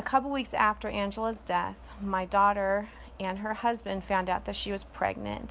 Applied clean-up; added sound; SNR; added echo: none; none; none; none.